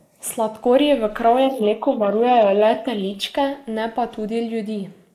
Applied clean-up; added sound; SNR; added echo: neural mask model Resemble Enhance denoiser.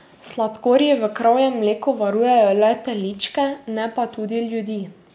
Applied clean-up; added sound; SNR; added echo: none; none; none; none.